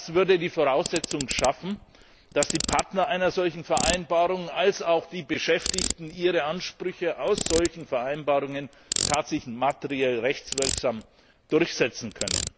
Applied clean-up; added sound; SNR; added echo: none; Ratchet, pawl; 8 dB; none.